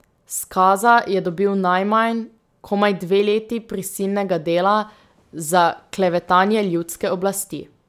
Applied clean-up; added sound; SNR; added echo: none; none; none; none.